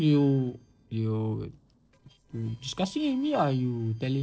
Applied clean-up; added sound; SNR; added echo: neural separator model SepFormer DNS4.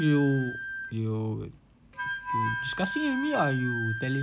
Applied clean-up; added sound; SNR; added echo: none; Wind instrument, woodwind instrument; 6 dB; none.